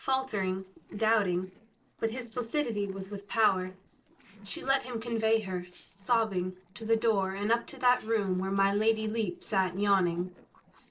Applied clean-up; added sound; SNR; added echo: neural separator model SepFormer DNS4.